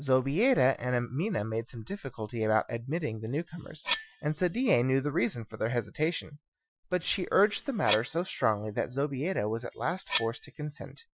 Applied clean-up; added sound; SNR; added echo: classical method Wiener filter.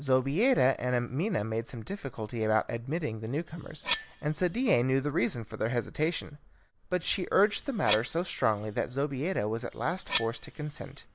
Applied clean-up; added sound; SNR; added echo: none; Cutlery, silverware; 9 dB; none.